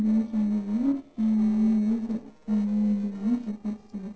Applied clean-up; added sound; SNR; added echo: neural separator model SepFormer DNS4.